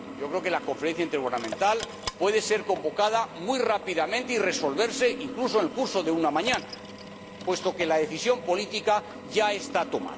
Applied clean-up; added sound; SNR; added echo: none; Drill; 13 dB; none.